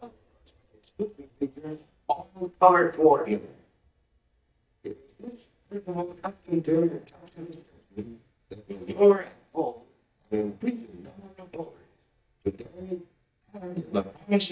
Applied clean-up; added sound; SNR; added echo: neural mask model DeepFilterNet 3.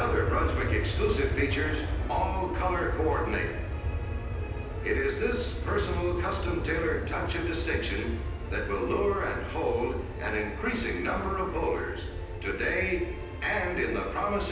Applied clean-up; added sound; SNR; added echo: none; Aircraft; 2 dB; reverberation time 0.9 s.